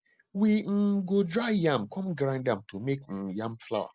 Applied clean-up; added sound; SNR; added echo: none; none; none; none.